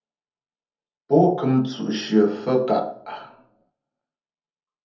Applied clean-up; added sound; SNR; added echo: none; none; none; reverberation time 0.7 s.